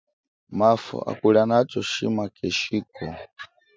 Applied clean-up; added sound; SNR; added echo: none; none; none; none.